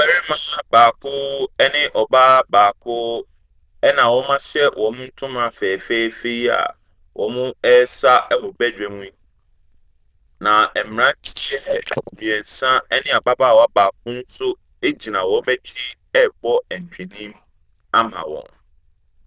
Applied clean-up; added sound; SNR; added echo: neural diffusion model UNIVERSE++.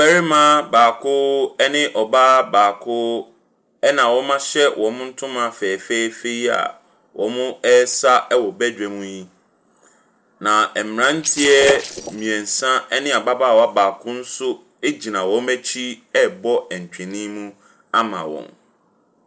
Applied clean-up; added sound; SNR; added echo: neural separator model SepFormer DNS4.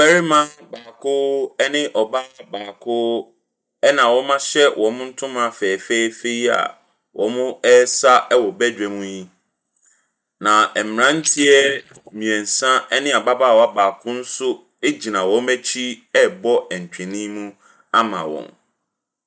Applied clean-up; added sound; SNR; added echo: neural mask model DeepFilterNet 3.